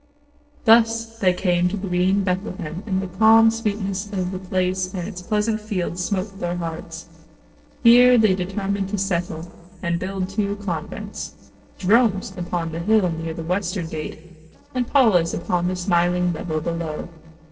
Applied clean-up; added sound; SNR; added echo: neural separator model SepFormer DNS4.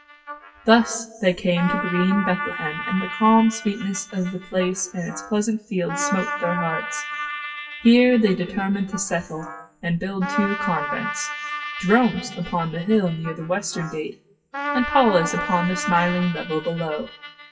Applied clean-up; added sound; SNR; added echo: classical method WPE with log-MMSE.